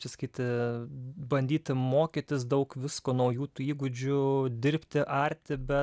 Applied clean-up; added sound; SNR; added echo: none; none; none; none.